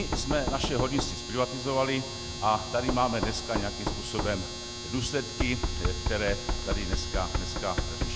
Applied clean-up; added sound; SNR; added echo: none; Domestic sounds, home sounds + Knock; 1 dB; none.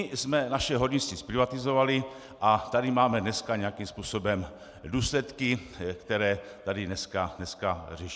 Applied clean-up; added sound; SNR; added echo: none; none; none; none.